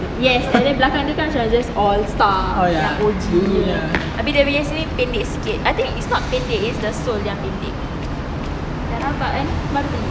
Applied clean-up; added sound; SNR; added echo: none; none; none; none.